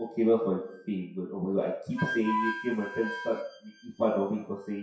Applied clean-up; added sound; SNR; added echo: classical method WPE with log-MMSE.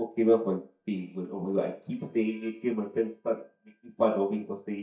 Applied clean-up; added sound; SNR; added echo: neural mask model DeepFilterNet 3.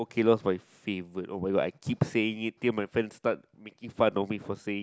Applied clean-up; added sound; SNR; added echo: none; none; none; none.